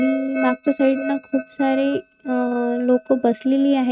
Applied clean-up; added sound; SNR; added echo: neural mask model RNNoise.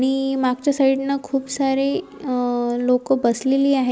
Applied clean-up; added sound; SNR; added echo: none; none; none; none.